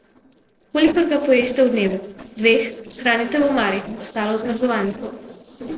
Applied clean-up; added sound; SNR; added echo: neural separator model SepFormer DNS4.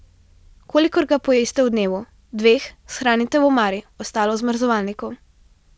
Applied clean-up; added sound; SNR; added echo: none; none; none; none.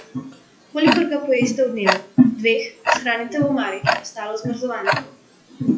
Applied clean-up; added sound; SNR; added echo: classical method WPE with log-MMSE.